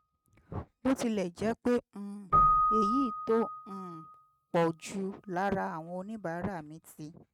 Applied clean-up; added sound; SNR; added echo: neural mask model RNNoise.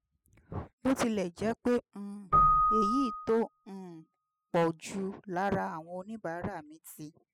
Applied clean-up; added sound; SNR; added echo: classical method spectral subtraction.